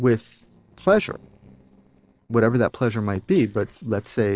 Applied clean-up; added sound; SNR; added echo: neural separator model SepFormer DNS4.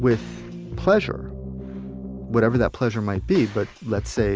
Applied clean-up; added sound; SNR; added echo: none; none; none; none.